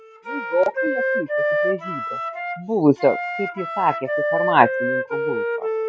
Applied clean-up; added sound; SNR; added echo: classical method log-MMSE.